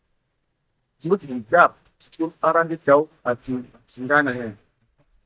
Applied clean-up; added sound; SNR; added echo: neural mask model DeepFilterNet 3.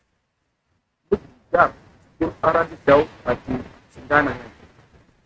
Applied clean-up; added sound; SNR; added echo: neural mask model RNNoise.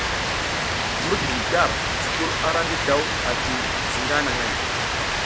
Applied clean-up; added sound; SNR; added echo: none; Rain; -4 dB; none.